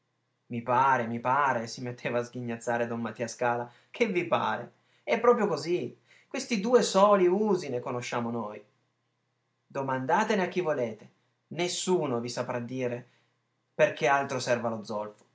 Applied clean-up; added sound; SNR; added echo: none; none; none; none.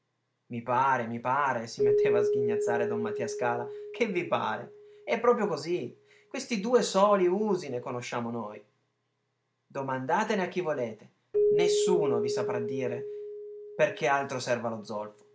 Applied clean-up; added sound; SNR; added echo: none; Keyboard (musical); 3 dB; none.